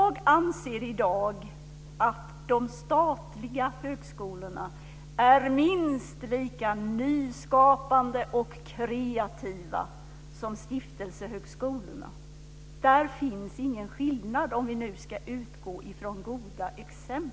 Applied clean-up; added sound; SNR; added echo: none; none; none; none.